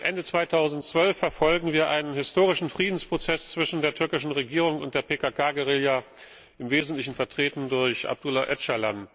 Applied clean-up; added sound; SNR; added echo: neural separator model SepFormer DNS4.